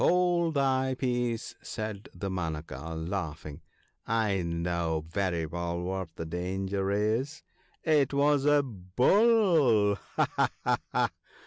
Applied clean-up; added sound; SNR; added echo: none; none; none; none.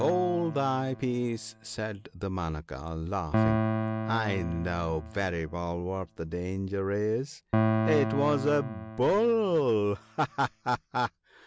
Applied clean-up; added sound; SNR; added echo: none; Piano; 5 dB; none.